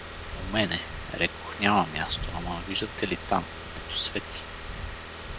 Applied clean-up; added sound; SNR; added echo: none; Wind + Car; 6 dB; none.